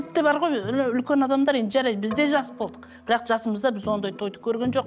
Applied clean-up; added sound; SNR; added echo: none; Keyboard (musical); 18 dB; none.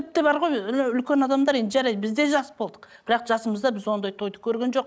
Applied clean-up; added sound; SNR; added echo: none; none; none; none.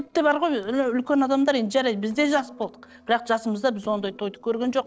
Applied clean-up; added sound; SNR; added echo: neural separator model SepFormer DNS4.